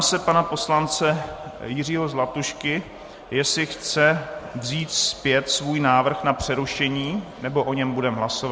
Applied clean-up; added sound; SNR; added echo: none; none; none; none.